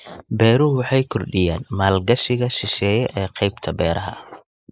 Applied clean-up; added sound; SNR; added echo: neural mask model Resemble Enhance denoiser.